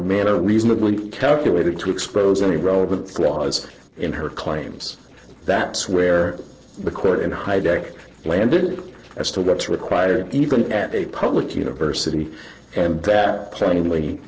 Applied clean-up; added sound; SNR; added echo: neural separator model SepFormer DNS4.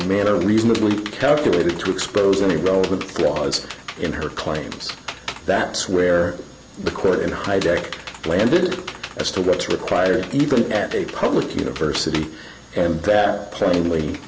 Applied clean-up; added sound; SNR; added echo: none; Computer keyboard; 15 dB; none.